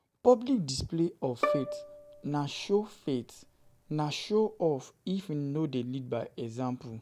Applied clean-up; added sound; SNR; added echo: none; Bowed string instrument; 7 dB; none.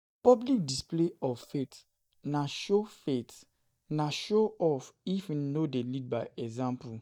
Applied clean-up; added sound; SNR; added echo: neural mask model DeepFilterNet 3.